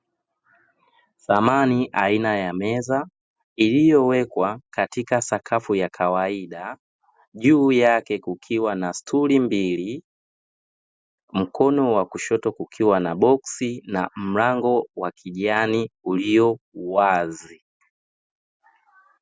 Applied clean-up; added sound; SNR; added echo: none; none; none; none.